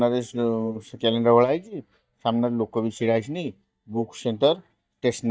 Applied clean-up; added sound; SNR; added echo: neural mask model DeepFilterNet 3.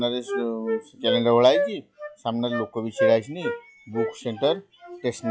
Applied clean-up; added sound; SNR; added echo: classical method log-MMSE.